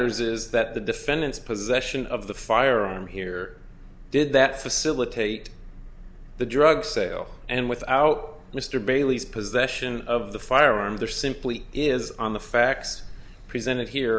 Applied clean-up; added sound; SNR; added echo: none; none; none; none.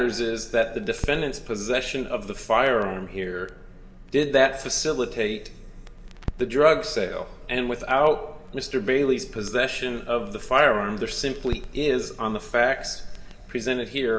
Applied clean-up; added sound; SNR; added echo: none; Crackle; 18 dB; reverberation time 1.4 s.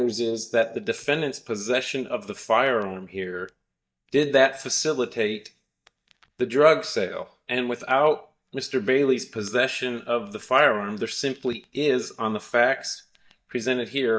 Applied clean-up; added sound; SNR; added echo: neural mask model DeepFilterNet 3.